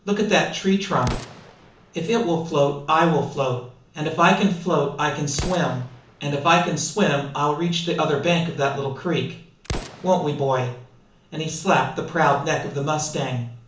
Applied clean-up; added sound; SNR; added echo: none; Explosion; 17 dB; reverberation time 0.8 s.